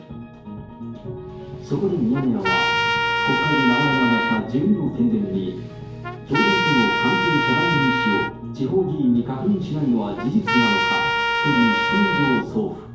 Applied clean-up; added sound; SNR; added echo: none; Trumpet; 1 dB; reverberation time 2.4 s.